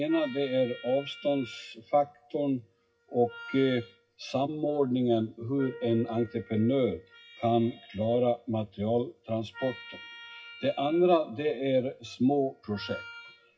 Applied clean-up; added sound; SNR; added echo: classical method WPE with log-MMSE.